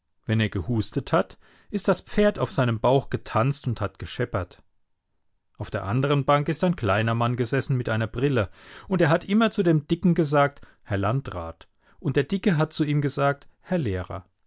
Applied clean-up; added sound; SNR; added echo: none; none; none; none.